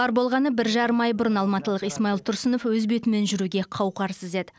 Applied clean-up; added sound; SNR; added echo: none; none; none; none.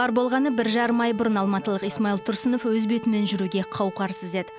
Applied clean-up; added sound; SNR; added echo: none; Bowed string instrument; 16 dB; none.